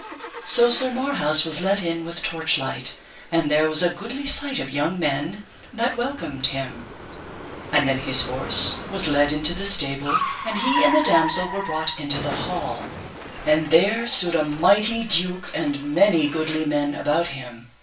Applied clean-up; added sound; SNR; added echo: none; Car; 11 dB; reverberation time 0.3 s.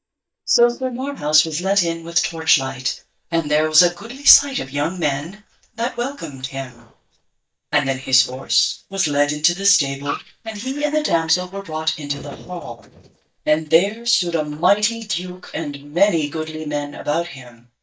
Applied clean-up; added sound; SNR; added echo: neural mask model DeepFilterNet 3.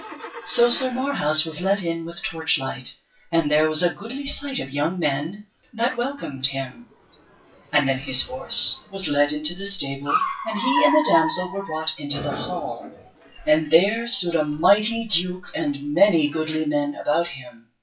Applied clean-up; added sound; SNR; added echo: classical method WPE with log-MMSE.